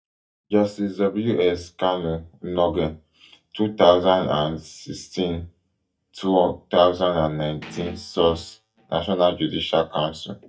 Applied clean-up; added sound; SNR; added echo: neural mask model DeepFilterNet 3.